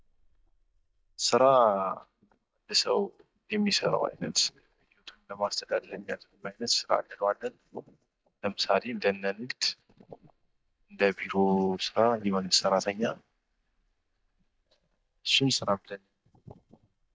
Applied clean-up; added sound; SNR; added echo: neural mask model DeepFilterNet 3.